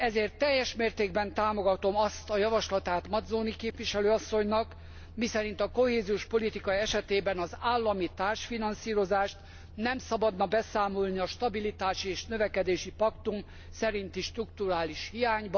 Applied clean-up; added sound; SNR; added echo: none; Truck; 16 dB; none.